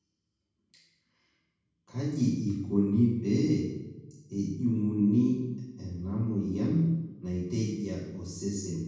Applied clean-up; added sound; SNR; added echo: none; none; none; reverberation time 1.1 s.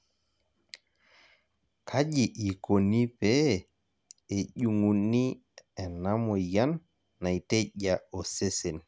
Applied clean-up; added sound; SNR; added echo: none; none; none; none.